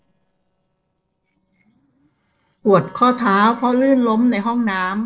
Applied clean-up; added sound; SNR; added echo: neural separator model SepFormer DNS4.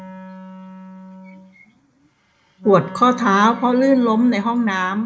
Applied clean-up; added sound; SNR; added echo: none; Wind instrument, woodwind instrument; 17 dB; reverberation time 0.2 s.